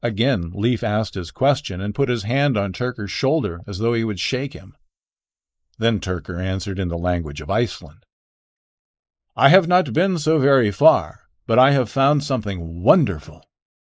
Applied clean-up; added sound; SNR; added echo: neural mask model Resemble Enhance denoiser.